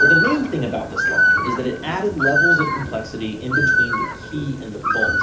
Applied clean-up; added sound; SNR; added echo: none; Bird; -5 dB; reverberation time 0.4 s.